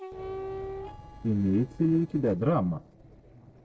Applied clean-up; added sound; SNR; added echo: neural separator model SepFormer DNS4.